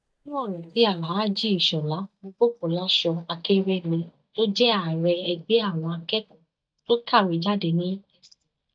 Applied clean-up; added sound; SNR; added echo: neural mask model DeepFilterNet 3.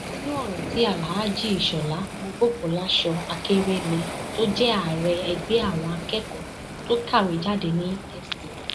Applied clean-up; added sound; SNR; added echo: none; Waves, surf; 9 dB; none.